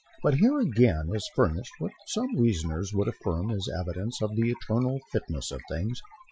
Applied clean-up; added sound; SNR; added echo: classical method Wiener filter.